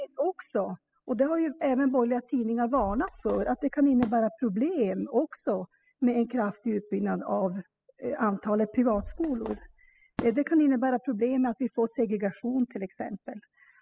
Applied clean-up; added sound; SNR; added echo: classical method spectral subtraction.